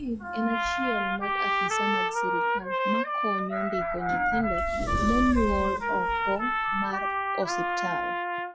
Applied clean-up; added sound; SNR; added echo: classical method log-MMSE.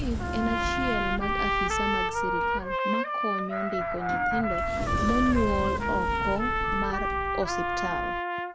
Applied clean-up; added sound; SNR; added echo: none; Trumpet + Sliding door; -4 dB; none.